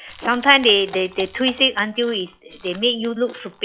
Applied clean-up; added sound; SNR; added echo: classical method log-MMSE.